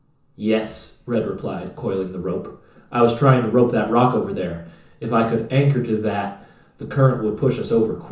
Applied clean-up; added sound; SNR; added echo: none; none; none; reverberation time 0.6 s.